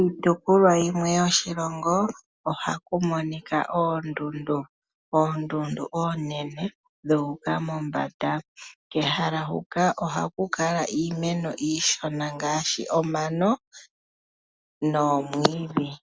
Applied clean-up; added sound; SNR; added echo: none; none; none; none.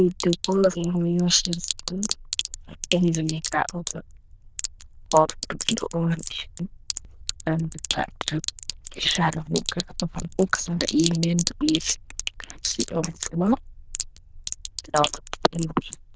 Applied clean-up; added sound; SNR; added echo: neural diffusion model UNIVERSE++.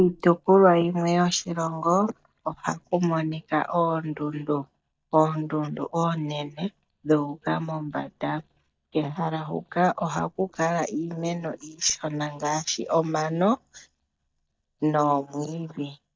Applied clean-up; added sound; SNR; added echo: neural mask model DeepFilterNet 3.